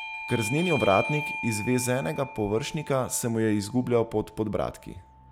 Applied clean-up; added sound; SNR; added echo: none; Bell / Doorbell; 10 dB; none.